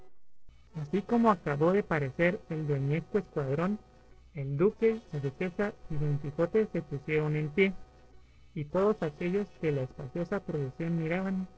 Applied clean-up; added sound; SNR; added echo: neural separator model SepFormer DNS4.